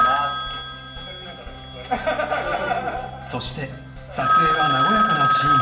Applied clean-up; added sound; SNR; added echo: none; Telephone; -4 dB; reverberation time 2.0 s.